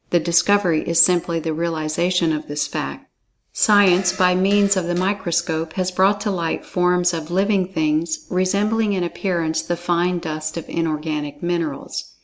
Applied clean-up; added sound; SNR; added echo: none; Fart; 18 dB; none.